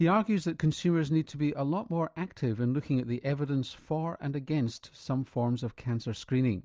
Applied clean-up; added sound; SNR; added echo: none; none; none; none.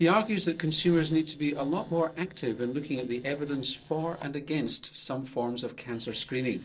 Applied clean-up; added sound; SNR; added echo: neural separator model SepFormer DNS4.